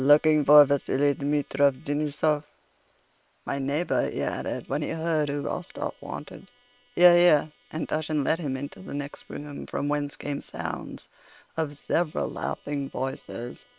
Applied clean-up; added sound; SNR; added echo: neural separator model SepFormer WHAM!.